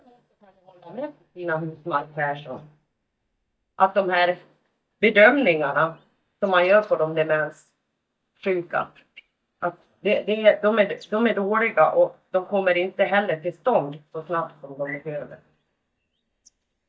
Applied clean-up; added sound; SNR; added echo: neural mask model DeepFilterNet 3.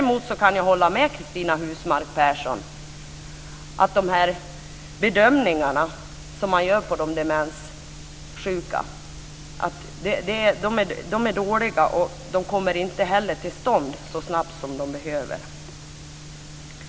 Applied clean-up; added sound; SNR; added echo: none; none; none; none.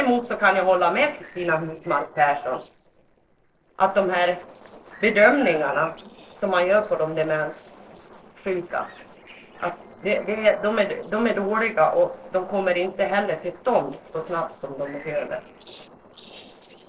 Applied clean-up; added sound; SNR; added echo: neural separator model SepFormer DNS4.